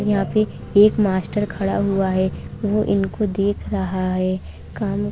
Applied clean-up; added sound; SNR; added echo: none; none; none; none.